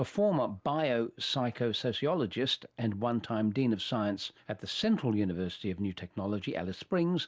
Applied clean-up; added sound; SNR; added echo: none; none; none; none.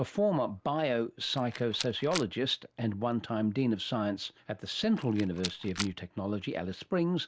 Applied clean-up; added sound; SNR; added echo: none; Rattle; 10 dB; none.